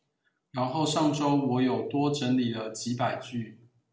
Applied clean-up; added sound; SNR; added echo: none; none; none; none.